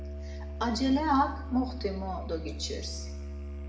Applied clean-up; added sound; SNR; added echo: none; Musical instrument; 6 dB; reverberation time 0.8 s.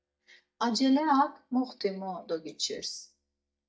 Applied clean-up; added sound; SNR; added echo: neural mask model DeepFilterNet 3.